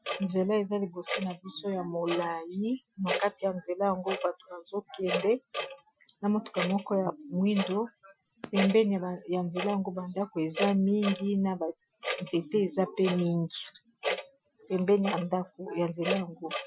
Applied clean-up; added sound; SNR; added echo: classical method Wiener filter.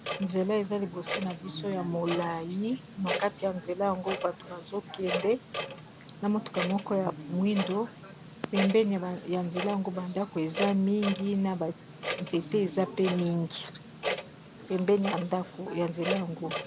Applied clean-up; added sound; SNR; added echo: none; Clock; 8 dB; none.